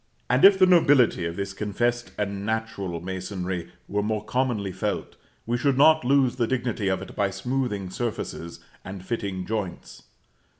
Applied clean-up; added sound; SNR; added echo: none; none; none; none.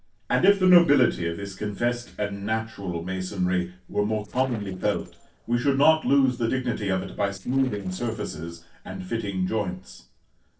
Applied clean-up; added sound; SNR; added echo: neural separator model SepFormer DNS4.